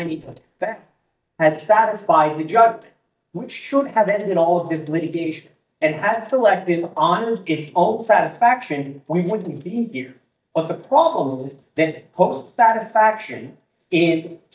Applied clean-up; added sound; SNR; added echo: neural mask model DeepFilterNet 3.